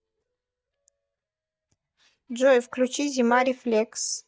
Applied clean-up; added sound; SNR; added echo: neural mask model DeepFilterNet 3.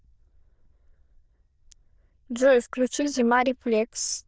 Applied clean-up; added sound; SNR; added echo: neural diffusion model UNIVERSE++.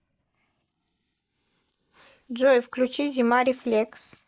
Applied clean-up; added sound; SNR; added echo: neural mask model Resemble Enhance denoiser.